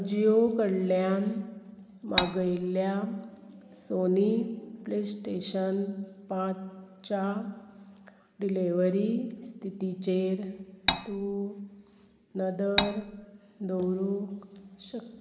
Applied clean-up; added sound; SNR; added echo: none; Cutlery, silverware; -3 dB; none.